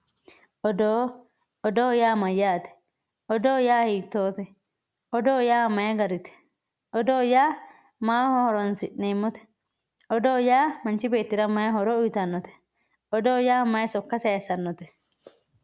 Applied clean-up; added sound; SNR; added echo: none; none; none; none.